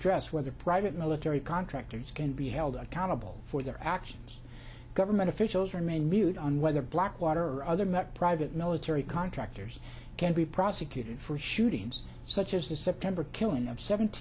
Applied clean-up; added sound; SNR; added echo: none; none; none; none.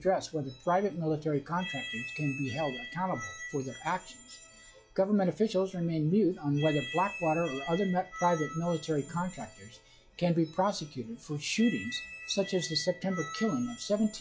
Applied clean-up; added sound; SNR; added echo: classical method log-MMSE.